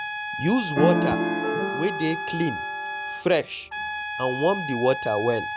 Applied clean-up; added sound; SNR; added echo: none; Trumpet + Piano; 2 dB; none.